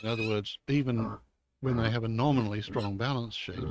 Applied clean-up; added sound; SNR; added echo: neural mask model RNNoise.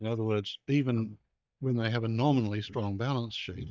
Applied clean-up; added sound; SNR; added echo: neural mask model DeepFilterNet 3.